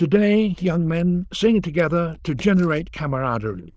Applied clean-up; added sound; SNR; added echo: neural diffusion model UNIVERSE++.